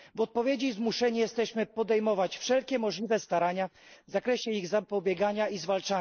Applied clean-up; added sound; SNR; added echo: neural mask model Resemble Enhance denoiser.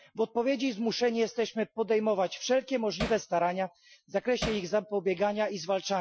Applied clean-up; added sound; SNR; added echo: classical method Wiener filter.